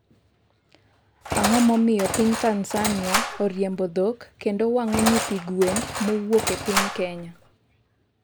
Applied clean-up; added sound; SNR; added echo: none; Engine; 4 dB; none.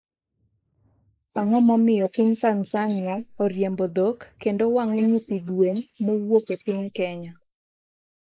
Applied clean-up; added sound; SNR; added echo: neural mask model Resemble Enhance denoiser.